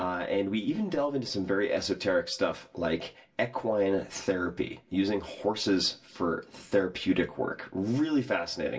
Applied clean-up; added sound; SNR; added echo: none; none; none; reverberation time 0.2 s.